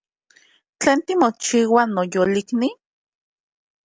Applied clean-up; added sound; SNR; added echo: none; none; none; none.